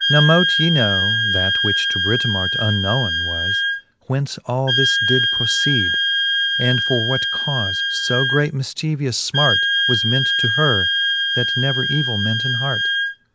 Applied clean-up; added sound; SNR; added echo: none; Wind instrument, woodwind instrument; -2 dB; none.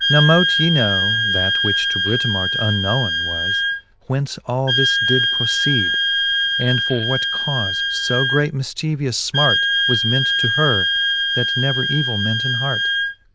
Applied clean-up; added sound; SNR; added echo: neural diffusion model UNIVERSE++.